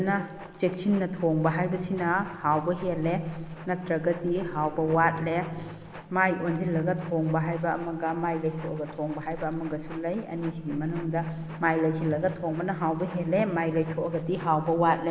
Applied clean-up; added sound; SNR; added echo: none; Livestock, farm animals, working animals + Train; 18 dB; none.